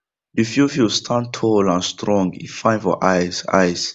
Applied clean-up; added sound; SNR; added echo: none; none; none; none.